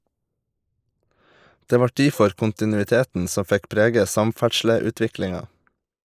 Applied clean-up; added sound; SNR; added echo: neural mask model Resemble Enhance denoiser.